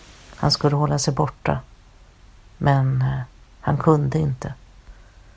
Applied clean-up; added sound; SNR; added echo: none; none; none; none.